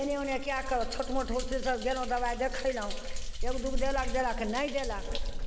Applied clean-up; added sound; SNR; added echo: none; Thunder; 0 dB; none.